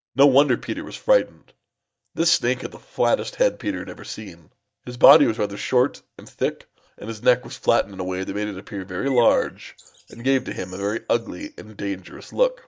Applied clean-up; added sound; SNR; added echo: neural mask model DeepFilterNet 3.